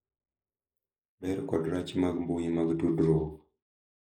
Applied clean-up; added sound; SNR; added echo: neural mask model Resemble Enhance denoiser.